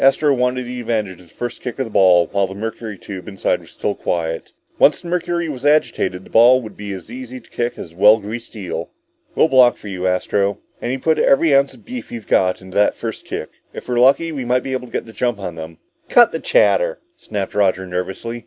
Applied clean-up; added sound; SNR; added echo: none; none; none; none.